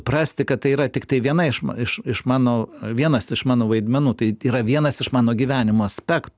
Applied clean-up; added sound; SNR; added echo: none; none; none; none.